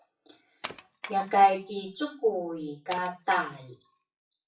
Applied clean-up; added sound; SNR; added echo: classical method WPE with log-MMSE.